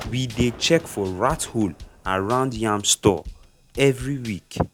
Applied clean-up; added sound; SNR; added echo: none; Drum kit + Gunshot, gunfire; 17 dB; none.